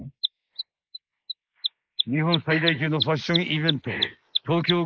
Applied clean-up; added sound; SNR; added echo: neural mask model Resemble Enhance denoiser.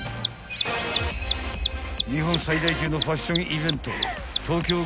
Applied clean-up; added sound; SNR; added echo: none; Mechanisms; 5 dB; none.